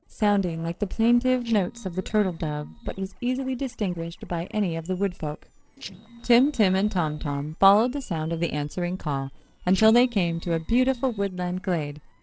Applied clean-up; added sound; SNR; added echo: neural separator model SepFormer DNS4.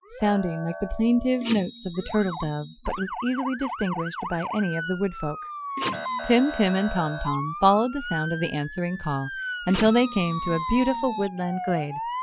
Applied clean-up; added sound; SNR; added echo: classical method Wiener filter.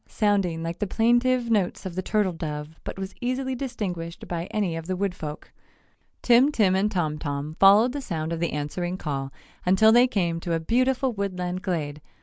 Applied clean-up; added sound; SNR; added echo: none; none; none; none.